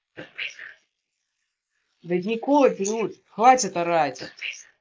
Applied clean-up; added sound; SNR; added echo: neural mask model Resemble Enhance denoiser.